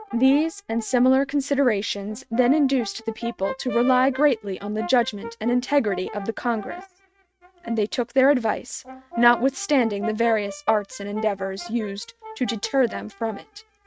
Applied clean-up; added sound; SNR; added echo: neural mask model RNNoise.